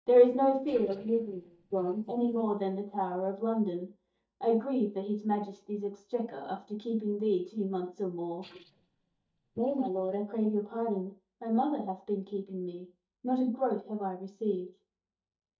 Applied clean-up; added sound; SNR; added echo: neural mask model DeepFilterNet 3.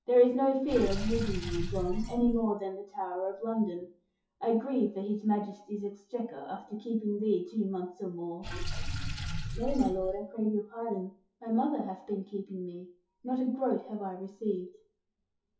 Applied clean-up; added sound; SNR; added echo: classical method WPE with log-MMSE.